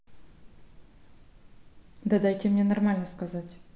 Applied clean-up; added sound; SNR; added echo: none; none; none; none.